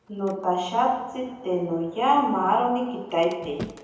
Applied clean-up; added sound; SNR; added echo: none; Sliding door; 19 dB; reverberation time 0.9 s.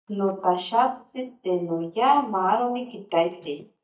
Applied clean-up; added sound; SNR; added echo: neural mask model DeepFilterNet 3.